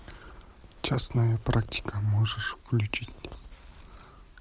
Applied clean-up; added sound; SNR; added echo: none; none; none; none.